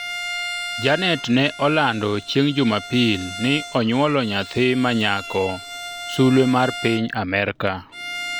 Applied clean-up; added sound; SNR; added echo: none; Bowed string instrument; 12 dB; none.